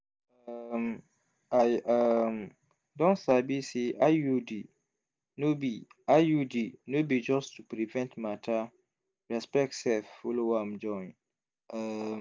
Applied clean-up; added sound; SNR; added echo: none; none; none; none.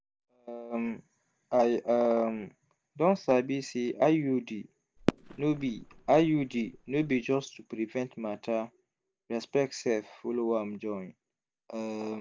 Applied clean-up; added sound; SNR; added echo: none; Fireworks; 8 dB; none.